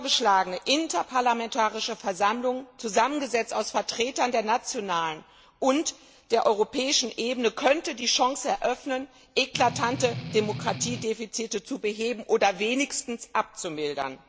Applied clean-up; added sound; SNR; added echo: none; Strum; 9 dB; none.